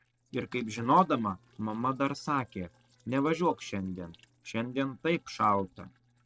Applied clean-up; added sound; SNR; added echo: neural separator model SepFormer DNS4.